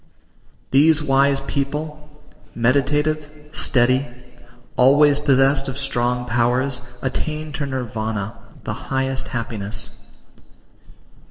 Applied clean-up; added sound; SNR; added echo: neural separator model SepFormer DNS4.